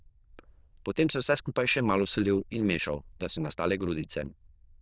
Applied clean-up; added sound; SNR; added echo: neural diffusion model UNIVERSE++.